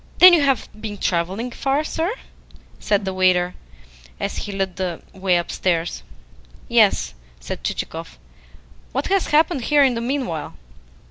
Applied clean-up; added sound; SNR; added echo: none; Whoosh, swoosh, swish; 17 dB; none.